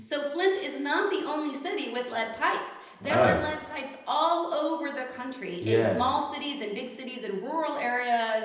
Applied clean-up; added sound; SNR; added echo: none; none; none; reverberation time 0.9 s.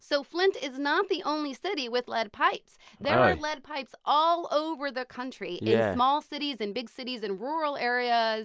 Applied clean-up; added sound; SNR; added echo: none; none; none; none.